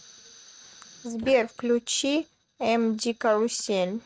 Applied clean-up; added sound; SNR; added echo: neural mask model RNNoise.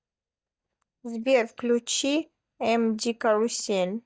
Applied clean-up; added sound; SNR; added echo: neural mask model DeepFilterNet 3.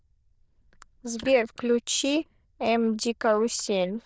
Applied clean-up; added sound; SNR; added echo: neural diffusion model UNIVERSE++.